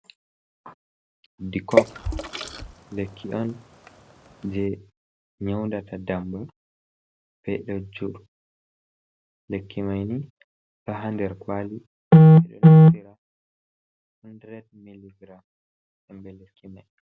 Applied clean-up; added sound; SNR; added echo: none; Water / Splash, splatter; 6 dB; none.